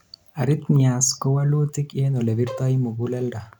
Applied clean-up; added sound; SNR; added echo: none; Bowed string instrument; 18 dB; none.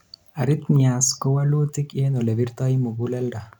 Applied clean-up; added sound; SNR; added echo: none; none; none; none.